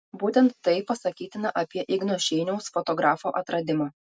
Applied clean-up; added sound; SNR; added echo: none; none; none; none.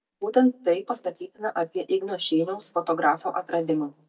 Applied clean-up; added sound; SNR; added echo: neural mask model DeepFilterNet 3.